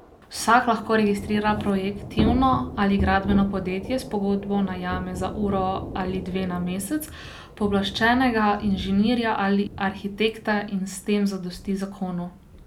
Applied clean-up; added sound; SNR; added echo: none; Thunder / Rain; 10 dB; none.